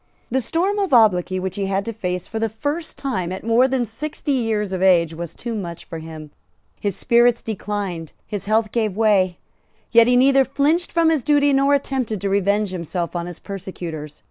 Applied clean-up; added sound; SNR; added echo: none; none; none; none.